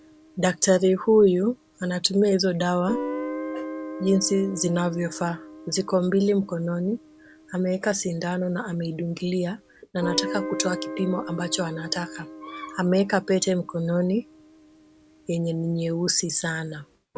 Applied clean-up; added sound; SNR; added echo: none; Guitar; 12 dB; none.